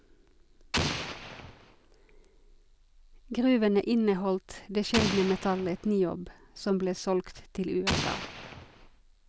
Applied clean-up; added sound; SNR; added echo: none; Explosion; 3 dB; none.